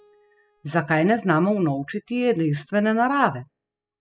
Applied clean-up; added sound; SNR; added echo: classical method spectral subtraction.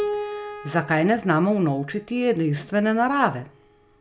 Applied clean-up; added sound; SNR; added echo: none; Keyboard (musical); 12 dB; none.